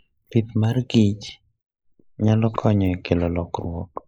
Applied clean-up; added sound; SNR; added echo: neural mask model Resemble Enhance denoiser.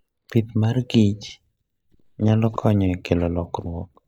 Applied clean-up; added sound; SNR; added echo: neural mask model DeepFilterNet 3.